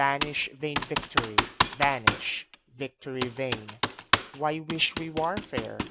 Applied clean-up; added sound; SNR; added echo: none; Computer keyboard; -1 dB; none.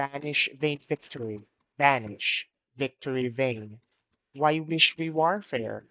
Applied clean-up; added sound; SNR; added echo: neural mask model DeepFilterNet 3.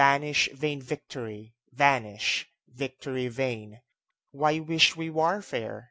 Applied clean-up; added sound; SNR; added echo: none; none; none; none.